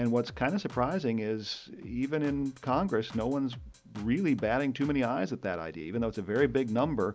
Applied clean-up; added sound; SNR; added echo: none; Drum kit; 20 dB; none.